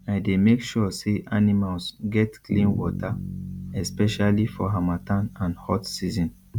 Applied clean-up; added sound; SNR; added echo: none; Bass guitar; 12 dB; none.